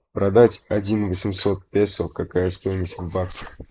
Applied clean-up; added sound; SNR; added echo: neural mask model Resemble Enhance denoiser.